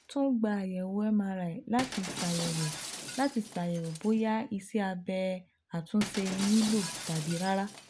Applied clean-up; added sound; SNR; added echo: none; Shatter; 10 dB; none.